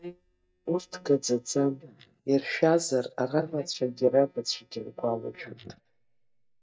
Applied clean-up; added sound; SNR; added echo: neural mask model DeepFilterNet 3.